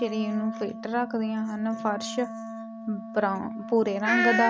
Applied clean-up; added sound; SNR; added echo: none; Wind instrument, woodwind instrument; 11 dB; none.